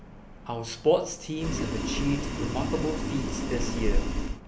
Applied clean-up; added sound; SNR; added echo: none; Boiling; -2 dB; none.